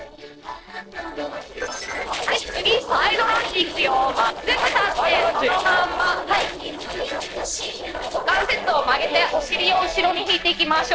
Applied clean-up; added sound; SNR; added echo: neural separator model SepFormer DNS4.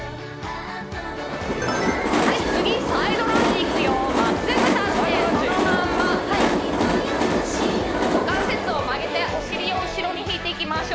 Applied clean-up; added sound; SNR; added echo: none; Train; -2 dB; none.